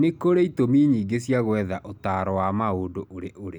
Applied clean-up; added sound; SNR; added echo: none; none; none; none.